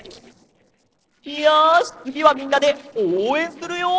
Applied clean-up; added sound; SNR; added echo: neural separator model SepFormer DNS4.